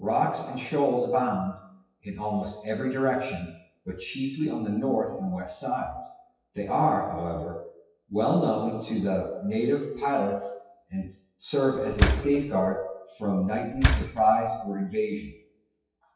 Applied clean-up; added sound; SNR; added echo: classical method WPE with log-MMSE.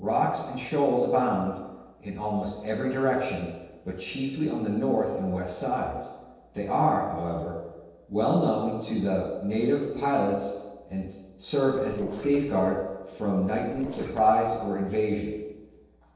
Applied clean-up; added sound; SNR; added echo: neural separator model SepFormer DNS4.